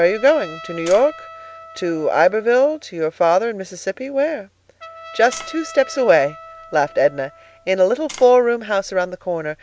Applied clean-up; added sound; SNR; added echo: none; Tap + Trumpet; 20 dB; none.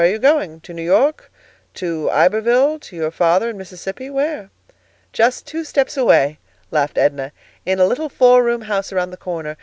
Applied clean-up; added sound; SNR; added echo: none; none; none; none.